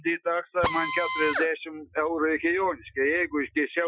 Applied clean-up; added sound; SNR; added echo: classical method Wiener filter.